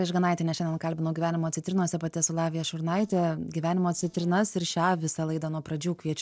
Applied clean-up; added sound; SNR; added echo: neural separator model SepFormer DNS4.